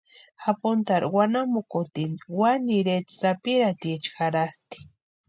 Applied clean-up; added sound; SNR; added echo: none; none; none; none.